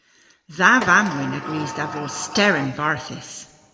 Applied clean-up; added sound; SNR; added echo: none; Sliding door; 11 dB; reverberation time 1.2 s.